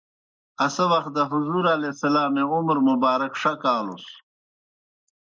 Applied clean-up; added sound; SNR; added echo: neural mask model Resemble Enhance denoiser.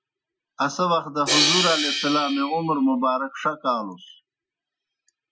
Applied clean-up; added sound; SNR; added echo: classical method Wiener filter.